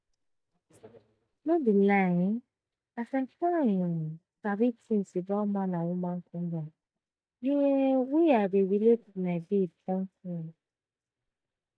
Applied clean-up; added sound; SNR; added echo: neural mask model DeepFilterNet 3.